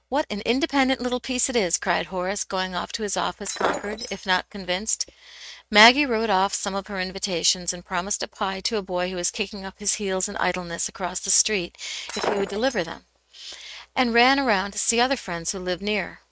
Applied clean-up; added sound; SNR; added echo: neural mask model RNNoise.